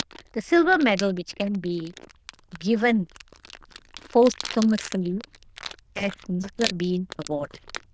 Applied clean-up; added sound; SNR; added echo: neural diffusion model UNIVERSE++.